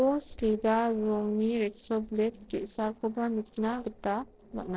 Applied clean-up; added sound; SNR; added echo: neural separator model SepFormer DNS4.